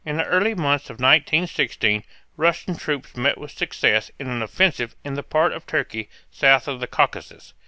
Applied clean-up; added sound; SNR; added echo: none; none; none; none.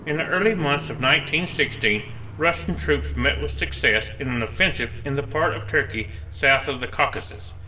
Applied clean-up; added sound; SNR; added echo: none; Car; 10 dB; reverberation time 1.6 s.